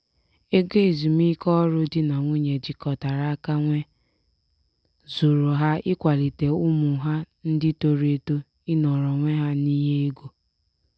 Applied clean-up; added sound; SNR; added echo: none; none; none; none.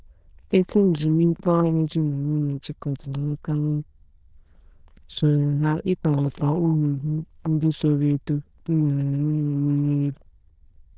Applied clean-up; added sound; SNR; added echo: neural diffusion model UNIVERSE++.